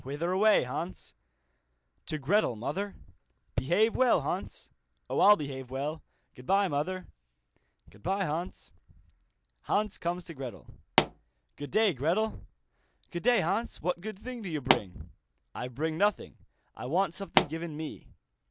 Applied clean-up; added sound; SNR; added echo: none; Explosion; 0 dB; none.